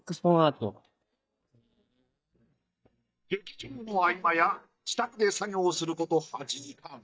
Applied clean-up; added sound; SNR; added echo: neural mask model DeepFilterNet 3.